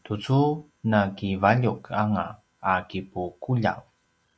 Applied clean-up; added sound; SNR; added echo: none; none; none; none.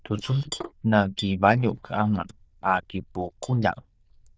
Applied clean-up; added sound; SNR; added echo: neural diffusion model UNIVERSE++.